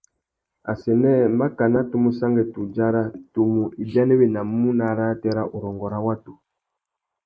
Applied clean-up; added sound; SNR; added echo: neural mask model Resemble Enhance denoiser.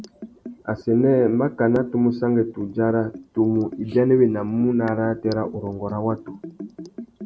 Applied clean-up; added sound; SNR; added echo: none; Liquid; 17 dB; none.